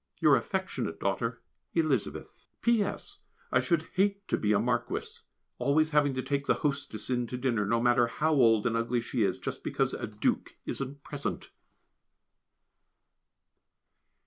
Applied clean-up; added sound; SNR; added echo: none; none; none; none.